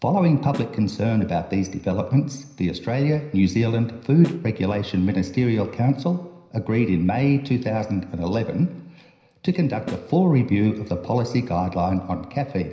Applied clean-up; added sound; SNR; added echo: none; Snare drum; 19 dB; reverberation time 0.9 s.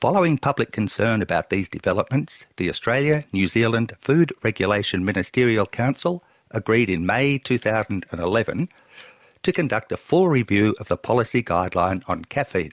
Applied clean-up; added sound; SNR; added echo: none; none; none; none.